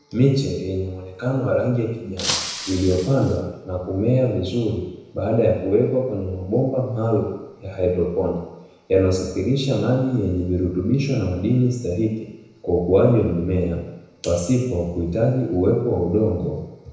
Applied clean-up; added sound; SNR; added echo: none; Shatter; 10 dB; reverberation time 1.0 s.